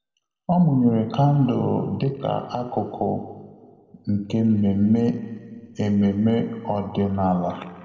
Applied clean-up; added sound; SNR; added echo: none; none; none; reverberation time 2.0 s.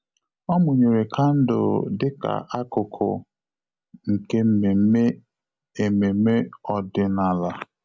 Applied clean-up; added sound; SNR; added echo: none; none; none; none.